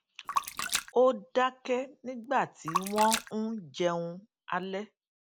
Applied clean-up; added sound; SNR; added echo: none; Splash, splatter; 6 dB; none.